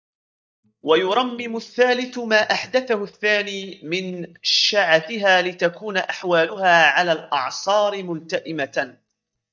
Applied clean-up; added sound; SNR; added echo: neural mask model DeepFilterNet 3.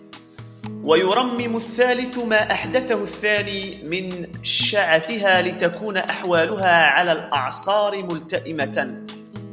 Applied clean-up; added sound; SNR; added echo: none; Acoustic guitar; 15 dB; none.